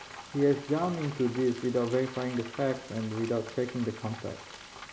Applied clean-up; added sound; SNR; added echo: none; Frying (food); 15 dB; none.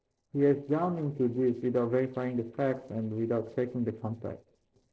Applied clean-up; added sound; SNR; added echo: neural separator model SepFormer DNS4.